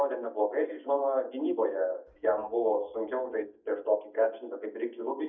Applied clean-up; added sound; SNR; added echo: neural mask model DeepFilterNet 3.